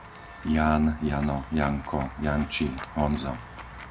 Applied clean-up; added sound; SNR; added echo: none; Walk, footsteps / Run / Bell; 15 dB; none.